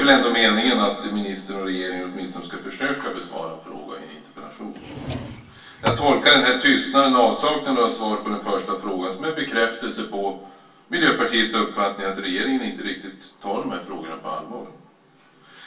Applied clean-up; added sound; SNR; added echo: none; Drawer open or close; 8 dB; reverberation time 0.2 s.